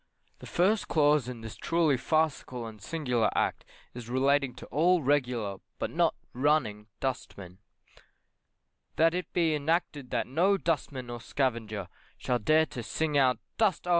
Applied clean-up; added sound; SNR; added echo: none; none; none; none.